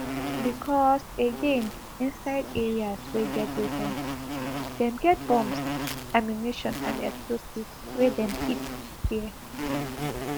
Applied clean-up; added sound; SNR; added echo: none; Insect; 5 dB; none.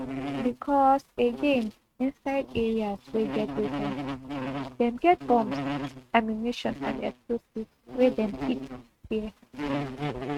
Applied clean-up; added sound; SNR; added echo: neural mask model RNNoise.